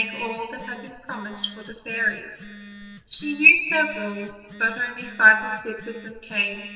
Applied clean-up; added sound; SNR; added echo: none; Telephone; 19 dB; reverberation time 2.2 s.